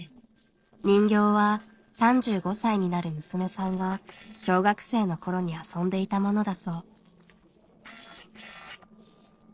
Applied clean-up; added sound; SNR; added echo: neural separator model SepFormer DNS4.